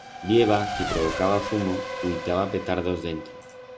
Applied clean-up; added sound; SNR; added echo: none; Race car, auto racing / Accelerating, revving, vroom; 7 dB; none.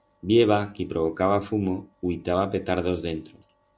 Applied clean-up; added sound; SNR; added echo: none; none; none; none.